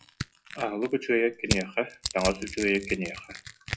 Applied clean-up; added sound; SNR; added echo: classical method log-MMSE.